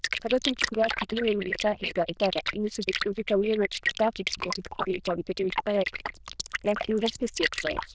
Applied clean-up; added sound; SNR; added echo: neural diffusion model UNIVERSE++.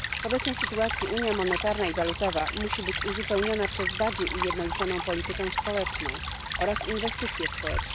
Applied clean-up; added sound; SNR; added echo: none; Stream / Trickle, dribble; 1 dB; none.